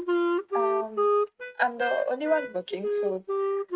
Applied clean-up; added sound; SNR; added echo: neural mask model RNNoise.